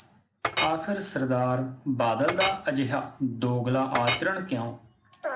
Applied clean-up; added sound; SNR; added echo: none; Chink, clink; 7 dB; none.